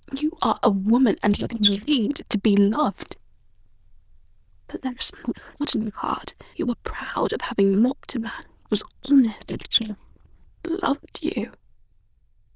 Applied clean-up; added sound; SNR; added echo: neural diffusion model UNIVERSE++.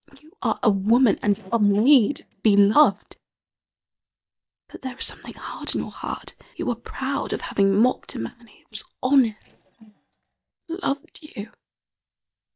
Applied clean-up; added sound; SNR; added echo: neural mask model DeepFilterNet 3.